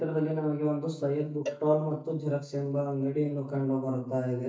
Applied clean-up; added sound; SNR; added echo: neural mask model DeepFilterNet 3.